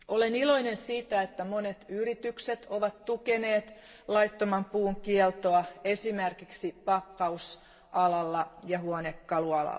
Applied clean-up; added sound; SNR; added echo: none; none; none; reverberation time 2.7 s.